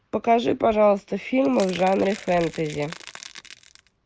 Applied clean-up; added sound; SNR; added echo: none; Crackle / Crushing; 18 dB; none.